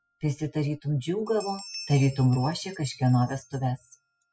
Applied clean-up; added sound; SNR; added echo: classical method spectral subtraction.